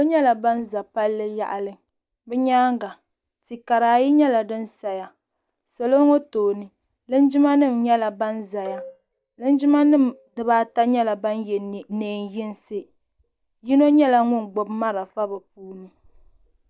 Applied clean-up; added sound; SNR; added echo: neural mask model DeepFilterNet 3.